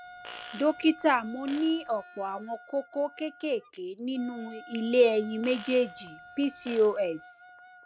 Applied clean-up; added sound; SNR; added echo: none; Wind instrument, woodwind instrument + Fart; 18 dB; none.